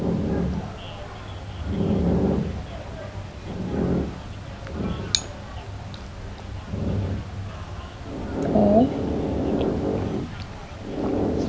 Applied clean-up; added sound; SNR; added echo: none; none; none; none.